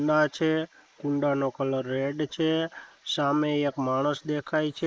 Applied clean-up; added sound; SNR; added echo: neural mask model Resemble Enhance denoiser.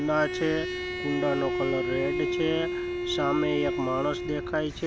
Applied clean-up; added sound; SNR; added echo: none; Bowed string instrument; 2 dB; none.